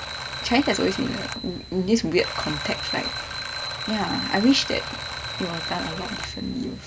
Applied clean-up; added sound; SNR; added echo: none; Alarm; 7 dB; none.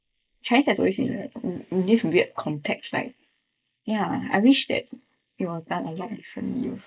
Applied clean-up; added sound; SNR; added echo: neural mask model Resemble Enhance denoiser.